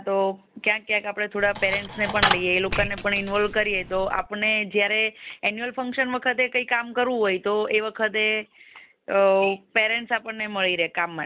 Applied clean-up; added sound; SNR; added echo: none; Coin (dropping); 4 dB; none.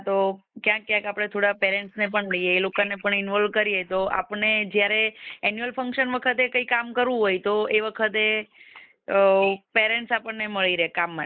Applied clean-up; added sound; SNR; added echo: neural mask model Resemble Enhance denoiser.